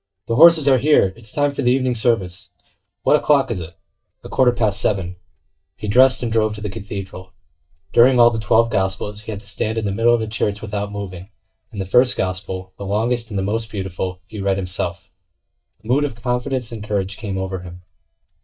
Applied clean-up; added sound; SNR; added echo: neural mask model DeepFilterNet 3.